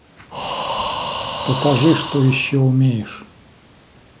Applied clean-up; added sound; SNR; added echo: none; Breathing; 7 dB; none.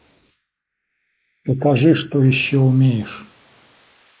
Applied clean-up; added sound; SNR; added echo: neural mask model Resemble Enhance denoiser.